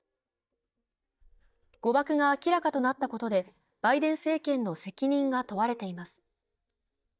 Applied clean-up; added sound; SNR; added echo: neural mask model DeepFilterNet 3.